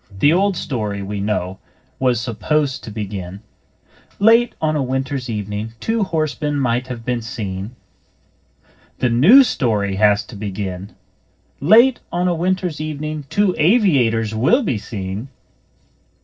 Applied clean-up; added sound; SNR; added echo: neural separator model SepFormer DNS4.